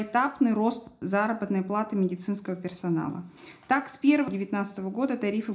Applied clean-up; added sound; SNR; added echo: none; none; none; reverberation time 0.4 s.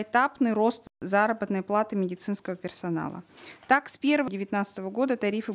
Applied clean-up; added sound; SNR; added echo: none; none; none; none.